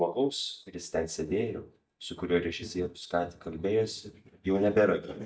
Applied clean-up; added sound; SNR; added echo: neural mask model DeepFilterNet 3.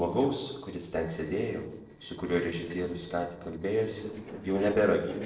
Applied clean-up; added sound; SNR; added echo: neural separator model SepFormer DNS4.